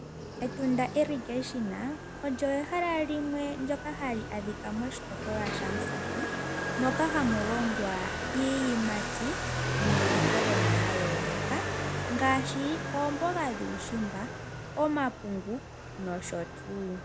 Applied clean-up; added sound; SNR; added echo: none; Motorcycle; 1 dB; none.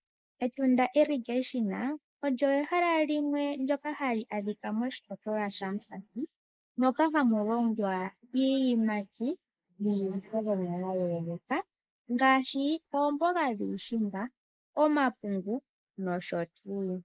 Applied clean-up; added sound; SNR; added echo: neural mask model Resemble Enhance denoiser.